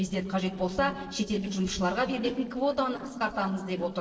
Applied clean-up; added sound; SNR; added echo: neural separator model SepFormer DNS4.